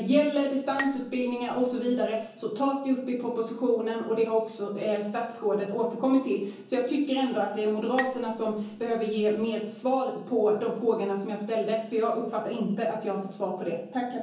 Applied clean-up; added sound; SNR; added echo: none; Bowed string instrument; 13 dB; reverberation time 0.7 s.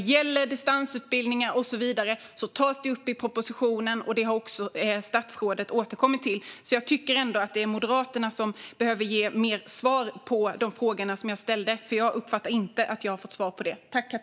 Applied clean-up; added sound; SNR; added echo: none; none; none; none.